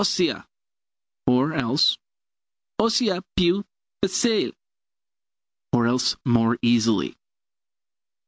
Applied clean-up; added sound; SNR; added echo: none; none; none; none.